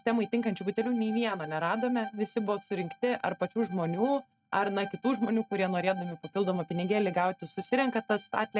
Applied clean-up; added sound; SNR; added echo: neural mask model RNNoise.